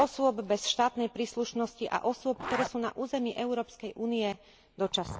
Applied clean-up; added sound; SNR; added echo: none; Zipper (clothing); 13 dB; none.